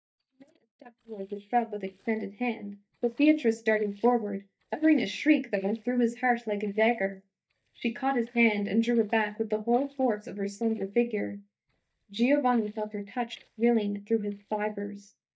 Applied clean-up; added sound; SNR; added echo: neural mask model DeepFilterNet 3.